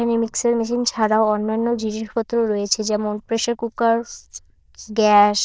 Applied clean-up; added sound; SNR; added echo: neural diffusion model UNIVERSE++.